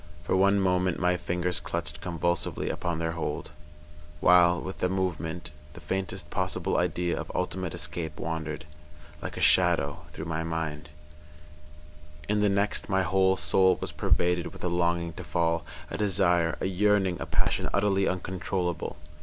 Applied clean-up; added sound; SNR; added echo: none; none; none; none.